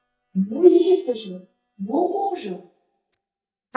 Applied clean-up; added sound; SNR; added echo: neural mask model DeepFilterNet 3.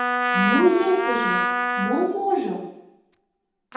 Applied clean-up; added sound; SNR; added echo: none; Trumpet; 1 dB; reverberation time 0.8 s.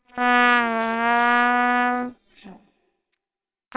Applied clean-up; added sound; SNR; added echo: neural separator model SepFormer WHAMR!.